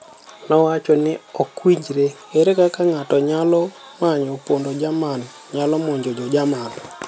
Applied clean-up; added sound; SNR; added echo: none; none; none; none.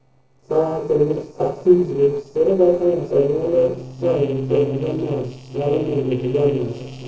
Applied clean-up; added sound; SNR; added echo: neural separator model SepFormer DNS4.